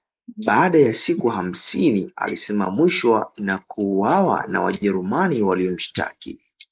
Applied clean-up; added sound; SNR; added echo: neural mask model Resemble Enhance denoiser.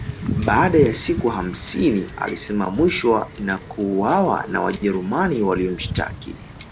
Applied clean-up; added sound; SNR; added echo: none; Wind / Ocean / Boat, Water vehicle; 10 dB; none.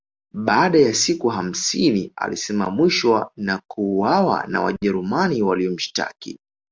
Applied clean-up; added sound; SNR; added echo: none; none; none; none.